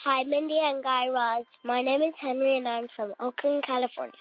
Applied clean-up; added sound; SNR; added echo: none; none; none; none.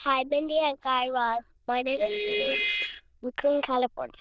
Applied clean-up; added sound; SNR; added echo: neural diffusion model UNIVERSE++.